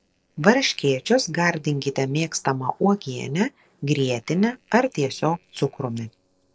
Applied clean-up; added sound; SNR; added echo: neural separator model SepFormer DNS4.